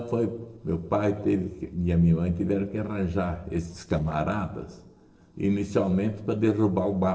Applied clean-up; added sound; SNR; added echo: neural separator model SepFormer DNS4.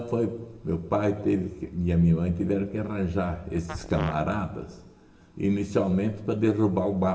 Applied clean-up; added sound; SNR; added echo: none; Fart; 13 dB; reverberation time 1.0 s.